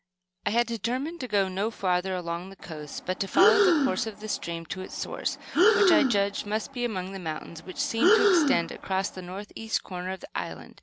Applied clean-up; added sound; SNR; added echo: none; Breathing; -4 dB; none.